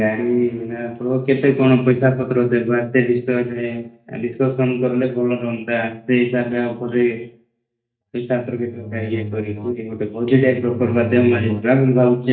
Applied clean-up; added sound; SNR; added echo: neural mask model DeepFilterNet 3.